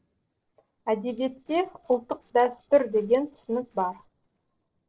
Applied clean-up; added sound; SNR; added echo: neural separator model SepFormer DNS4.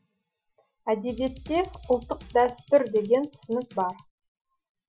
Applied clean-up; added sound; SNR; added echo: classical method Wiener filter.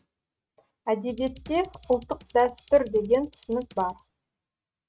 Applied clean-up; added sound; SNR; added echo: neural mask model RNNoise.